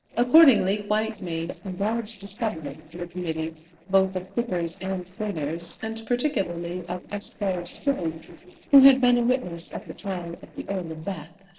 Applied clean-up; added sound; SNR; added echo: neural separator model SepFormer DNS4.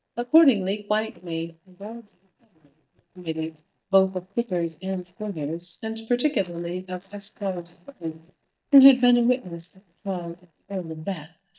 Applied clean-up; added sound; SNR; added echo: neural mask model DeepFilterNet 3.